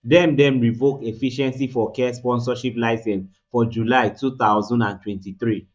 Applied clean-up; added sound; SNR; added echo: neural mask model DeepFilterNet 3.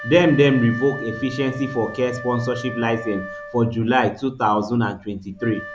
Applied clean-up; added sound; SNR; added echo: none; Wind instrument, woodwind instrument; 14 dB; none.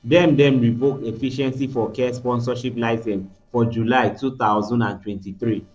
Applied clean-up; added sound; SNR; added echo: neural separator model SepFormer DNS4.